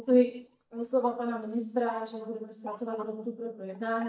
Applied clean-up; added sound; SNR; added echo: neural mask model DeepFilterNet 3.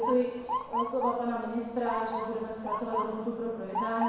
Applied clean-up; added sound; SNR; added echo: none; Motor vehicle (road) / Siren; 4 dB; reverberation time 1.1 s.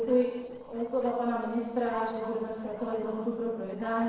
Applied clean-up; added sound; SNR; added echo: neural separator model SepFormer DNS4.